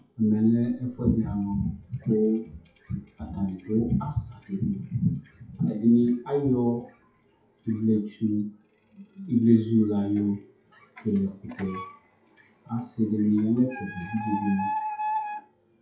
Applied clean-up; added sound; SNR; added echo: classical method WPE with log-MMSE.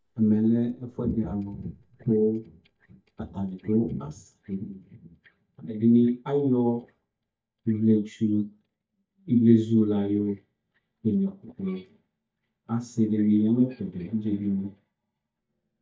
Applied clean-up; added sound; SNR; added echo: neural mask model DeepFilterNet 3.